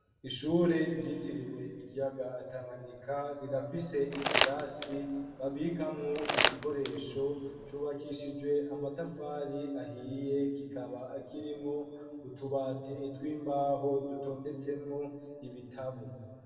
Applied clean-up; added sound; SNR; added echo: none; Crumpling, crinkling; -3 dB; reverberation time 2.1 s.